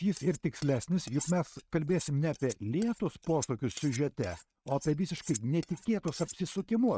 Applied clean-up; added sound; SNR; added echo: neural mask model RNNoise.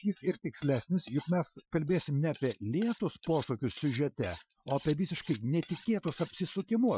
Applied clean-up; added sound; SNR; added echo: classical method Wiener filter.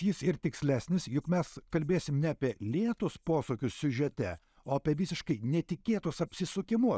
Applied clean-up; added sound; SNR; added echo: none; none; none; none.